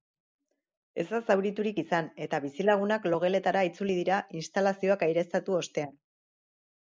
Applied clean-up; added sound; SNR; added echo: neural mask model Resemble Enhance denoiser.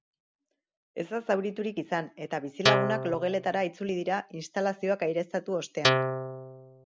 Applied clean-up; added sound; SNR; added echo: none; Guitar; -3 dB; none.